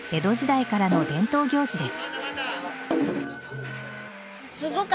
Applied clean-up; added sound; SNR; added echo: none; Domestic sounds, home sounds + Wind instrument, woodwind instrument; 13 dB; none.